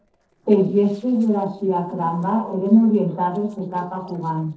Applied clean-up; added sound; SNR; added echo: neural separator model SepFormer DNS4.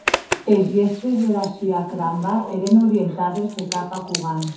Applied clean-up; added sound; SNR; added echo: none; Zipper (clothing); 11 dB; reverberation time 0.5 s.